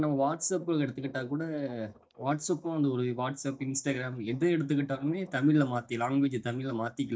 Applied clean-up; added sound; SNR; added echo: neural mask model DeepFilterNet 3.